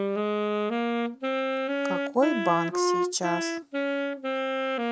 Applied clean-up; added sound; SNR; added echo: neural mask model RNNoise.